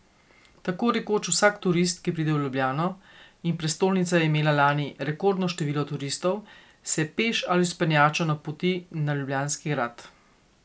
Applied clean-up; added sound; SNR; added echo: none; none; none; none.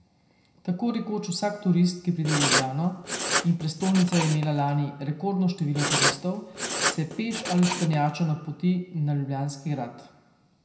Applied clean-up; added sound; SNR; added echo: none; Writing; 3 dB; reverberation time 0.7 s.